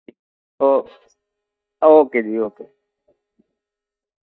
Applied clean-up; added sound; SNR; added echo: neural mask model DeepFilterNet 3.